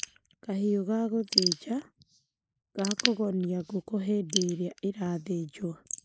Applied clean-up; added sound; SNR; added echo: neural mask model Resemble Enhance denoiser.